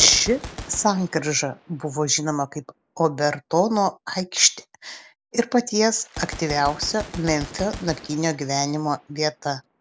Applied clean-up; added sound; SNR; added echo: none; Gunshot, gunfire; 17 dB; none.